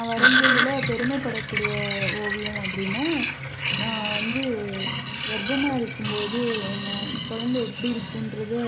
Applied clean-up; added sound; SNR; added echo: none; Sink (filling or washing); -3 dB; none.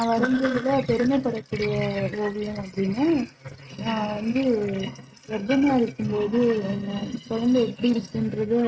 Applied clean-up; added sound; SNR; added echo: neural mask model RNNoise.